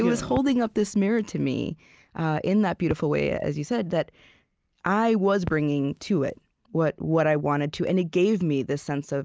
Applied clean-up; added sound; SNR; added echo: none; Crackle; 18 dB; none.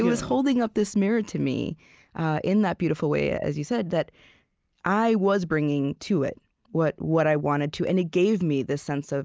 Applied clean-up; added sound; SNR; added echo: none; none; none; none.